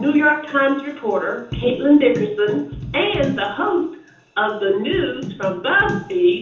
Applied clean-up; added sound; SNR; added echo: none; none; none; reverberation time 0.7 s.